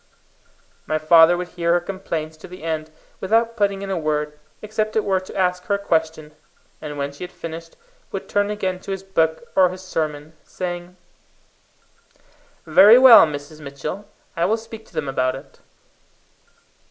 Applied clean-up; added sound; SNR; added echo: none; none; none; none.